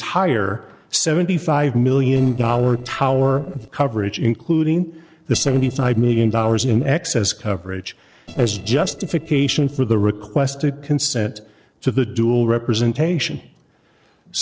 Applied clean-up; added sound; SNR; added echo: neural separator model SepFormer DNS4.